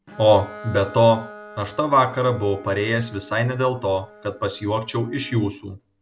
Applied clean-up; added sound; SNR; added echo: none; Bowed string instrument; 20 dB; none.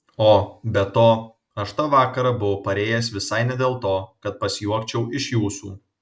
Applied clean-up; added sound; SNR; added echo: none; none; none; none.